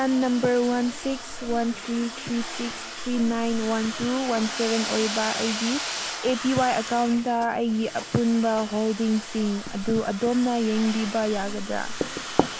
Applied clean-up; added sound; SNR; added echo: none; Writing + Domestic sounds, home sounds; 8 dB; none.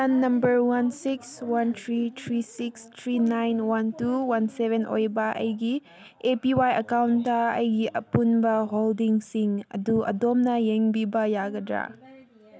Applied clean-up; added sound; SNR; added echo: none; none; none; none.